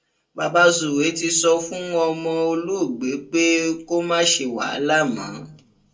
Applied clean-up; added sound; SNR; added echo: none; none; none; reverberation time 0.2 s.